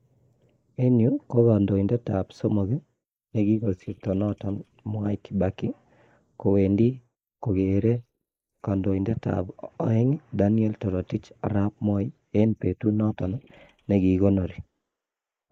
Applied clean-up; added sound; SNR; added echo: neural mask model Resemble Enhance denoiser.